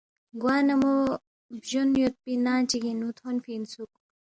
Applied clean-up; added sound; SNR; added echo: none; none; none; none.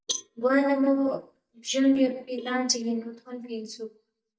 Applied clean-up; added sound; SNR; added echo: neural mask model DeepFilterNet 3.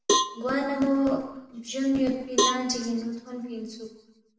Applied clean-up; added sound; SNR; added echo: none; Cowbell; 2 dB; reverberation time 1.0 s.